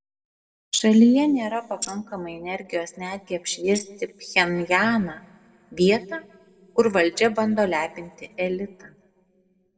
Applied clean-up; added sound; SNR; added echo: neural separator model SepFormer DNS4.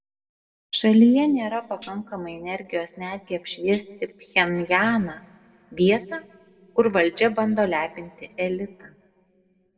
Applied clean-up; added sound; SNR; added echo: none; Tambourine; 12 dB; reverberation time 1.1 s.